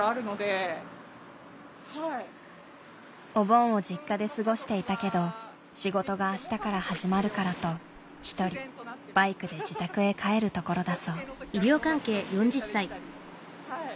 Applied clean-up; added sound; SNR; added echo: none; Fire; 17 dB; none.